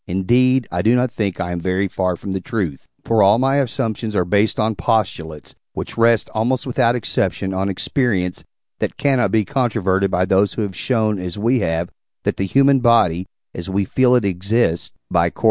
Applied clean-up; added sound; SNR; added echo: none; none; none; none.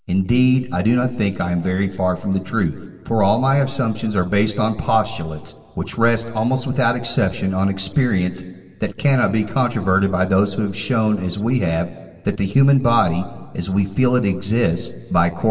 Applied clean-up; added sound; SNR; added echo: none; none; none; reverberation time 1.9 s.